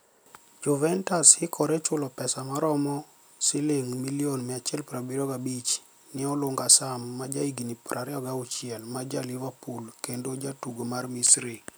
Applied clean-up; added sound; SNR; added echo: none; none; none; none.